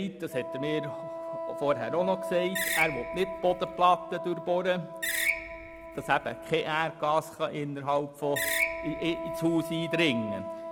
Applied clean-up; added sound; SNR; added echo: none; Screech + Wind instrument, woodwind instrument; 5 dB; none.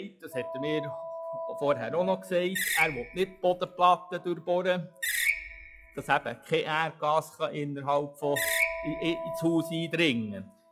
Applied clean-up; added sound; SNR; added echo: classical method log-MMSE.